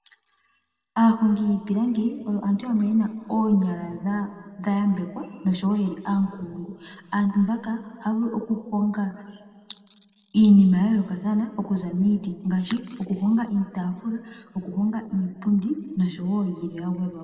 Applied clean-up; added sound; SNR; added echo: none; none; none; reverberation time 2.0 s.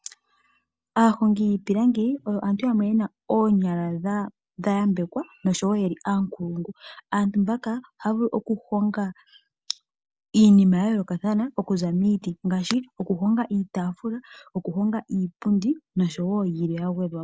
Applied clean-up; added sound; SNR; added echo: none; none; none; none.